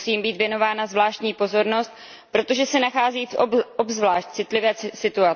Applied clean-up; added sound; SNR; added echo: none; none; none; none.